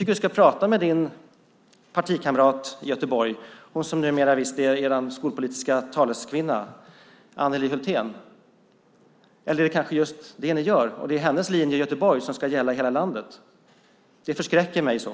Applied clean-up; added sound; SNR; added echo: none; none; none; none.